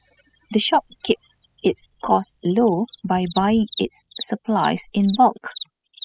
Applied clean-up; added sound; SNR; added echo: classical method spectral subtraction.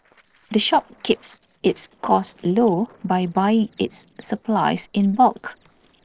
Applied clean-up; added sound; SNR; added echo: neural separator model SepFormer DNS4.